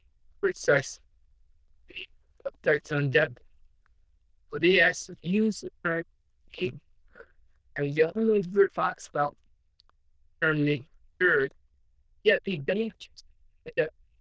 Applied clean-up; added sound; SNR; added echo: neural diffusion model UNIVERSE++.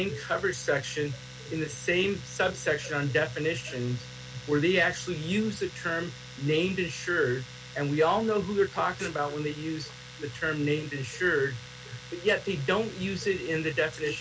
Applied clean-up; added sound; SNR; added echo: none; Domestic sounds, home sounds; 15 dB; none.